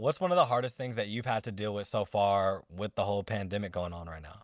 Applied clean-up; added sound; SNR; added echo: none; none; none; none.